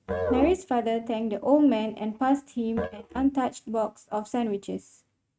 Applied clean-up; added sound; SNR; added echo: neural mask model RNNoise.